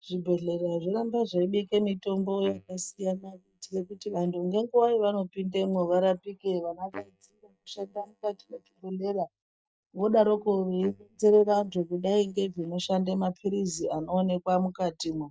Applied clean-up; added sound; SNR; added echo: neural mask model DeepFilterNet 3.